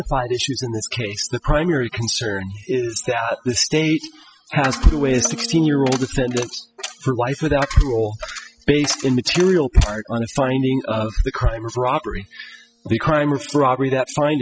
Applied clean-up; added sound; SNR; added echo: classical method spectral subtraction.